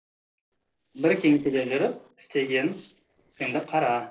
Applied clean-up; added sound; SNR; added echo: neural separator model SepFormer DNS4.